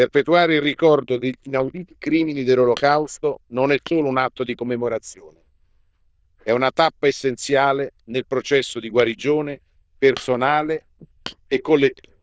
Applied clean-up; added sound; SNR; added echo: neural diffusion model UNIVERSE++.